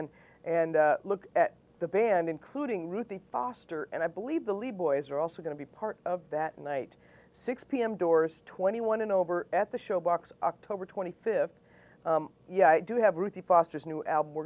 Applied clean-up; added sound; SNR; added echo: none; none; none; none.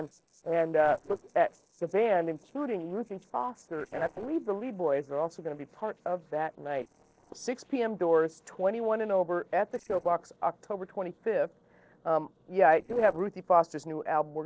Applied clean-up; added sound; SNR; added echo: neural separator model SepFormer DNS4.